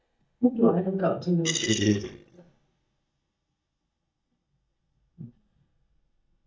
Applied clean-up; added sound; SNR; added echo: neural mask model DeepFilterNet 3.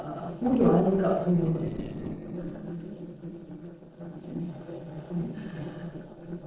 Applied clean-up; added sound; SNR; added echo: neural separator model SepFormer DNS4.